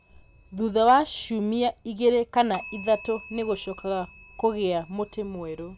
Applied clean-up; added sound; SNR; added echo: none; Bell; 13 dB; none.